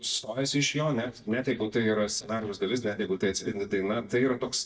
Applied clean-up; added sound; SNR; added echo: neural mask model DeepFilterNet 3.